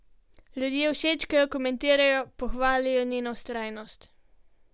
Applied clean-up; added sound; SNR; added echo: none; none; none; none.